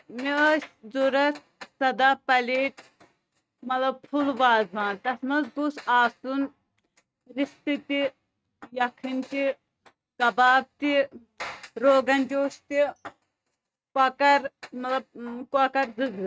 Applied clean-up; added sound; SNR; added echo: neural mask model RNNoise.